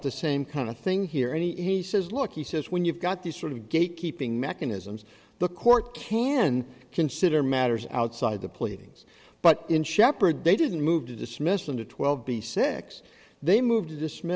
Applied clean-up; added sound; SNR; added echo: none; none; none; none.